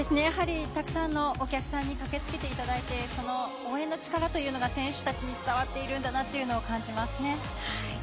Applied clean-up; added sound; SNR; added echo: none; none; none; none.